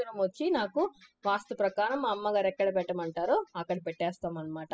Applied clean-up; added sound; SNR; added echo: classical method spectral subtraction.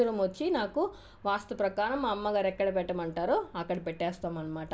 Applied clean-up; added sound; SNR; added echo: none; none; none; none.